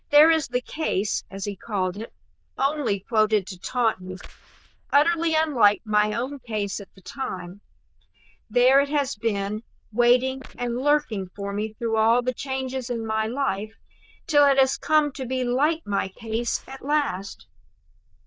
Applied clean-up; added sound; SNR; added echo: neural diffusion model UNIVERSE++.